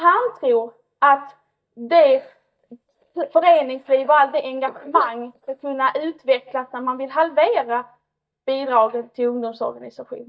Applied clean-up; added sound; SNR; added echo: neural mask model DeepFilterNet 3.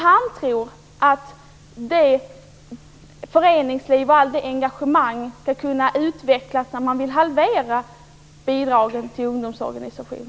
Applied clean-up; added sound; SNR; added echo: none; none; none; none.